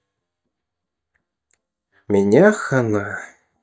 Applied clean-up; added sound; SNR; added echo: neural mask model DeepFilterNet 3.